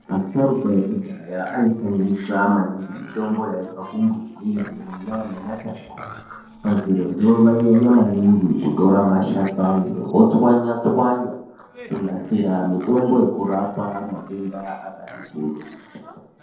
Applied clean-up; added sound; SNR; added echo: neural separator model SepFormer DNS4.